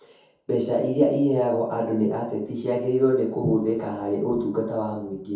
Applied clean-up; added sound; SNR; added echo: none; none; none; reverberation time 0.6 s.